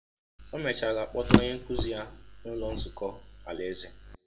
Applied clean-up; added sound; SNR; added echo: none; Drawer open or close; -3 dB; reverberation time 0.4 s.